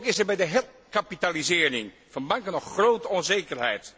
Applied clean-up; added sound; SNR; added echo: none; none; none; none.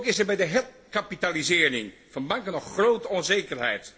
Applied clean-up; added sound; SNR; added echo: none; none; none; reverberation time 0.5 s.